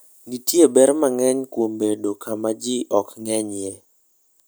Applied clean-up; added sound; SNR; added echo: none; none; none; none.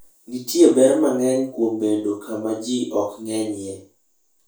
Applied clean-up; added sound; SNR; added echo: none; none; none; reverberation time 0.3 s.